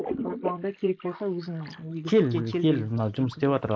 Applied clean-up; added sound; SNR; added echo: neural mask model Resemble Enhance denoiser.